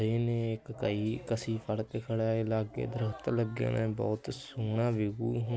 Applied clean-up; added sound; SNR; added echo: none; none; none; none.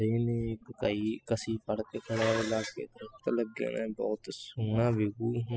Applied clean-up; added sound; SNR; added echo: classical method spectral subtraction.